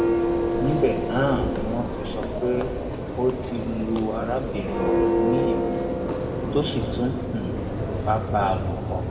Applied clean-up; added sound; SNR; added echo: none; Church bell; -2 dB; reverberation time 1.6 s.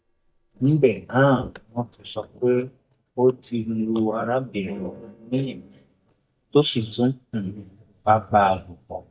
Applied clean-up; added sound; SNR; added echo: neural mask model DeepFilterNet 3.